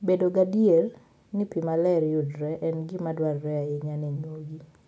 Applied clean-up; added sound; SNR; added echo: none; none; none; none.